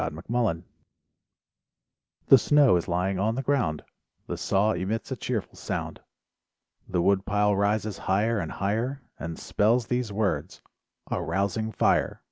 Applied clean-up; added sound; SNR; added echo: none; none; none; none.